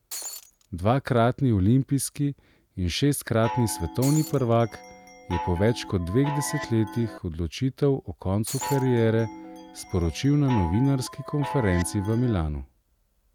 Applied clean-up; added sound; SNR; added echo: none; Shatter + Chime; 11 dB; none.